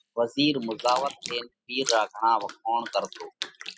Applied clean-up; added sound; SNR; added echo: classical method spectral subtraction.